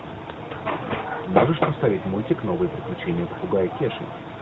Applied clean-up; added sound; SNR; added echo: none; none; none; none.